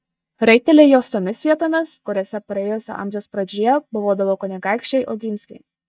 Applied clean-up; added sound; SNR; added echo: neural mask model DeepFilterNet 3.